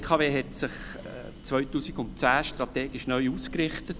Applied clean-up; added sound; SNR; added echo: none; Breathing; 14 dB; none.